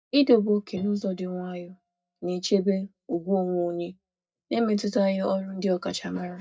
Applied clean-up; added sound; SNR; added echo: neural mask model DeepFilterNet 3.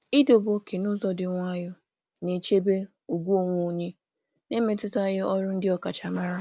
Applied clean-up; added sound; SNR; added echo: none; none; none; none.